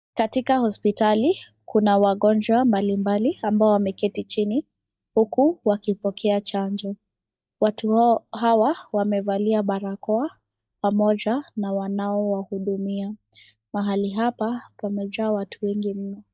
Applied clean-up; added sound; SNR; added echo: neural mask model DeepFilterNet 3.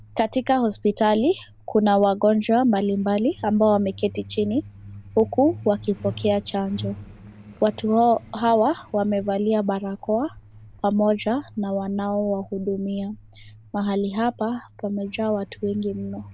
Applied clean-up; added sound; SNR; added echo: none; Truck; 19 dB; none.